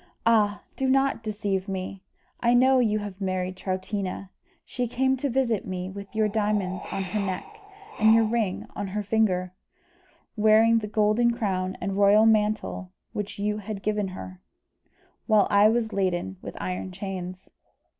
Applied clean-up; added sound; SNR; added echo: none; Wind; 15 dB; none.